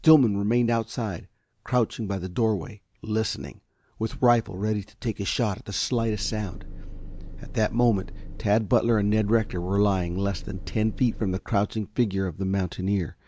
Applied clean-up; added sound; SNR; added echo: none; Engine; 9 dB; none.